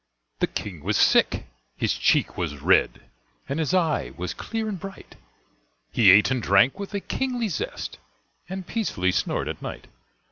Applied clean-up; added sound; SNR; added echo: none; none; none; none.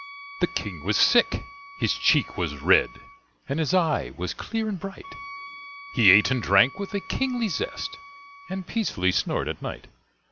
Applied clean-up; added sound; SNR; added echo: none; Wind instrument, woodwind instrument; 18 dB; none.